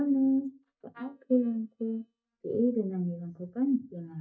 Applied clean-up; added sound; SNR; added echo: neural mask model DeepFilterNet 3.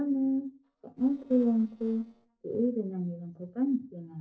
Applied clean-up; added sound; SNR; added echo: neural separator model SepFormer DNS4.